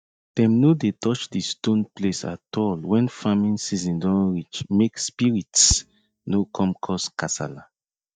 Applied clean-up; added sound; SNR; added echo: neural mask model DeepFilterNet 3.